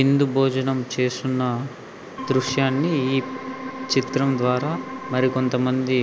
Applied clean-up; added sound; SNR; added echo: none; Organ; 11 dB; none.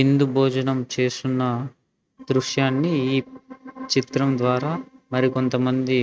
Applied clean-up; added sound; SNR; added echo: neural mask model RNNoise.